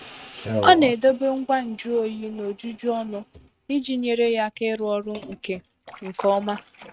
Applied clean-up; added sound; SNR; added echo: neural mask model RNNoise.